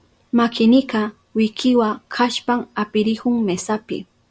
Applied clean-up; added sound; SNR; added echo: none; none; none; none.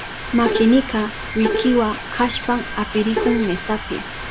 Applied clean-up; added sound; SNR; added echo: none; Bowed string instrument + Mechanisms; 5 dB; none.